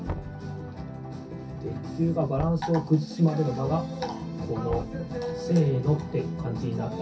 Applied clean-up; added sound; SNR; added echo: none; Knock; 16 dB; reverberation time 0.3 s.